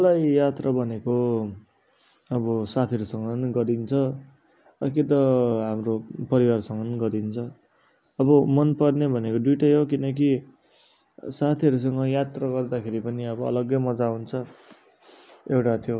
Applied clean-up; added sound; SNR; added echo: none; none; none; none.